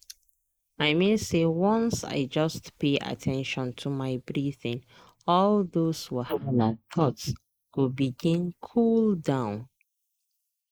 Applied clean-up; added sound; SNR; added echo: neural mask model Resemble Enhance denoiser.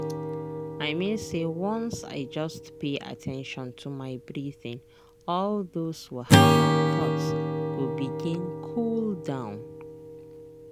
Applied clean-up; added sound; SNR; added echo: none; Acoustic guitar / Strum; -4 dB; none.